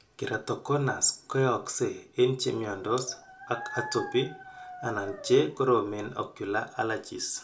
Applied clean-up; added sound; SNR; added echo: none; Dog; 14 dB; reverberation time 0.2 s.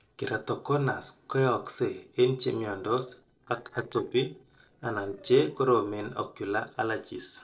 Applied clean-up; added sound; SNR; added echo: neural separator model SepFormer DNS4.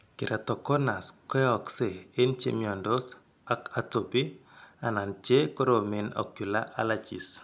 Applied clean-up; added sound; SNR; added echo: none; none; none; none.